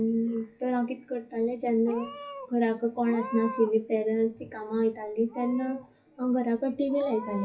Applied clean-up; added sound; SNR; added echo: classical method WPE with log-MMSE.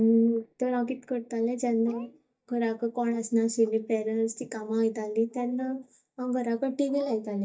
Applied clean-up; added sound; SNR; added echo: neural mask model DeepFilterNet 3.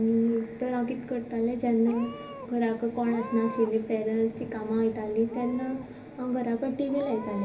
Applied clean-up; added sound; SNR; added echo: none; Meow / Purr; 17 dB; reverberation time 0.3 s.